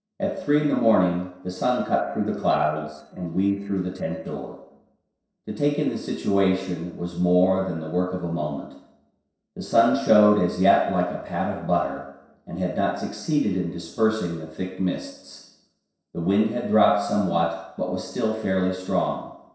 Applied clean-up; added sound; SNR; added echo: neural separator model SepFormer DNS4.